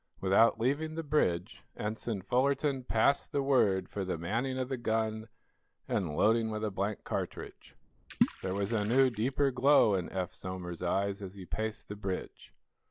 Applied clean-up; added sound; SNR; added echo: none; Water / Splash, splatter; 6 dB; none.